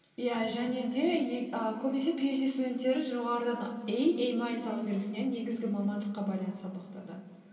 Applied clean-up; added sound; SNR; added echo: none; none; none; reverberation time 2.7 s.